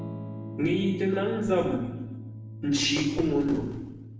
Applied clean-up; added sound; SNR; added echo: none; Electric guitar / Strum; 11 dB; reverberation time 0.9 s.